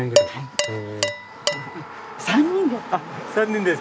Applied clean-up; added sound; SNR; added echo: none; Dishes, pots, and pans; 3 dB; none.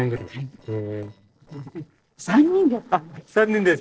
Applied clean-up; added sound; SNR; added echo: neural separator model SepFormer DNS4.